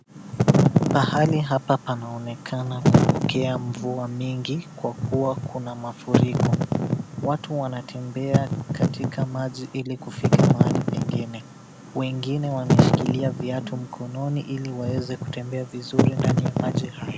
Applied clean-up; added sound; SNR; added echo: none; Wind / Fire; -4 dB; none.